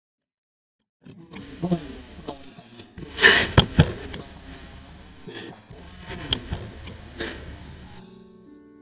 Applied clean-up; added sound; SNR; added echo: neural mask model DeepFilterNet 3.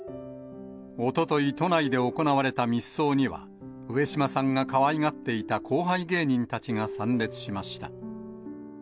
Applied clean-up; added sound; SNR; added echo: none; none; none; none.